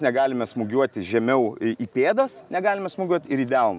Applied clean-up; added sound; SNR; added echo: none; none; none; none.